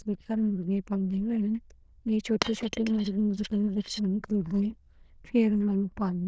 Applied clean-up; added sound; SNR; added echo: neural diffusion model UNIVERSE++.